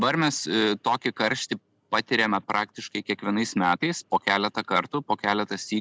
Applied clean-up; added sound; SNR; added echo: none; none; none; none.